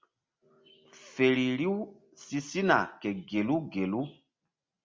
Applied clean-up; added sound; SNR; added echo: none; none; none; none.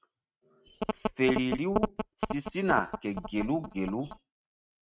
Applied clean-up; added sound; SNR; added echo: neural mask model RNNoise.